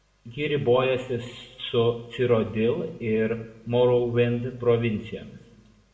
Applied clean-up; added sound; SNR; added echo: none; none; none; reverberation time 0.8 s.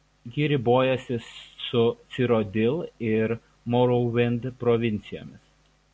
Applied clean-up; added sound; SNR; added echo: none; none; none; none.